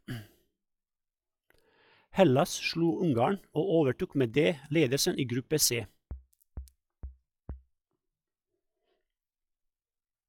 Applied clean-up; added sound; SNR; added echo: classical method log-MMSE.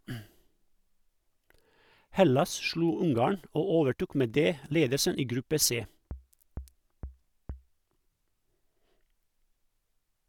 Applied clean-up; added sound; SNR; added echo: none; Bass drum; 14 dB; none.